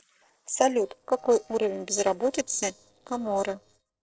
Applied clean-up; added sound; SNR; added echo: neural separator model SepFormer DNS4.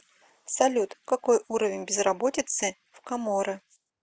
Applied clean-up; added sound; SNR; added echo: none; none; none; none.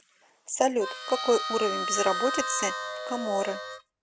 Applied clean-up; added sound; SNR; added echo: none; Harmonica; 4 dB; none.